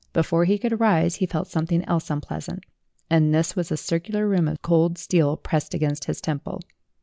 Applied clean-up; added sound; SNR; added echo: none; none; none; none.